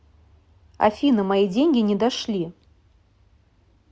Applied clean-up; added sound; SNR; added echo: none; none; none; none.